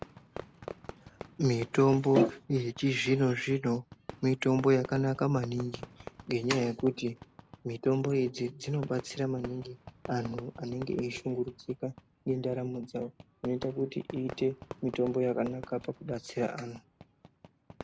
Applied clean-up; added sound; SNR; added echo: none; Fireworks; 17 dB; none.